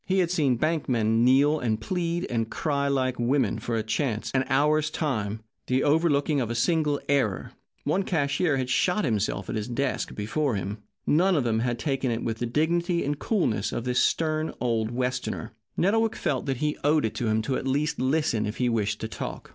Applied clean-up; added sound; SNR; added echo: none; none; none; none.